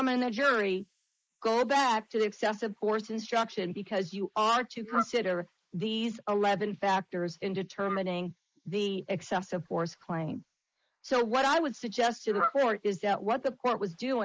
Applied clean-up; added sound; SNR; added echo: neural mask model Resemble Enhance denoiser.